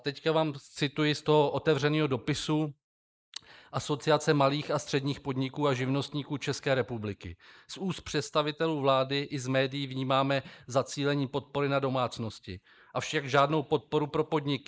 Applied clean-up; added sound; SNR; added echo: neural mask model Resemble Enhance denoiser.